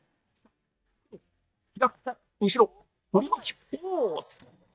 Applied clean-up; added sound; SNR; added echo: neural mask model DeepFilterNet 3.